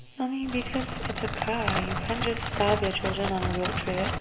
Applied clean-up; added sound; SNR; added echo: none; Crackle; 1 dB; reverberation time 1.5 s.